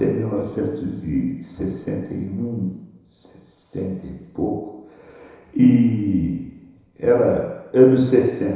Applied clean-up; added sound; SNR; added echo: none; none; none; reverberation time 1.0 s.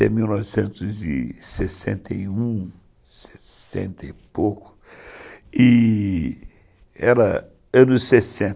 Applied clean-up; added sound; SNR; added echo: none; none; none; none.